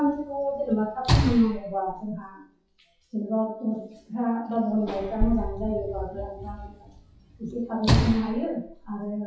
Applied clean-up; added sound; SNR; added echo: classical method WPE with log-MMSE.